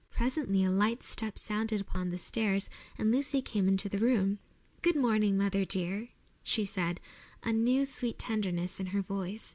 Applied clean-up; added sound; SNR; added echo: none; none; none; none.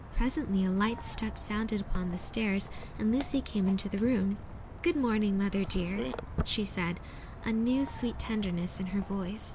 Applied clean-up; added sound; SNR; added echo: none; Walk, footsteps; 10 dB; none.